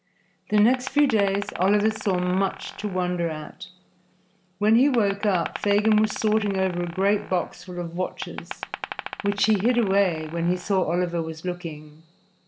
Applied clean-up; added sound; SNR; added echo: none; Glass; 13 dB; none.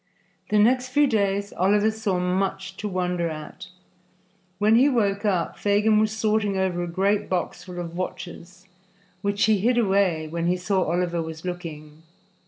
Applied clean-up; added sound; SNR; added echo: none; none; none; none.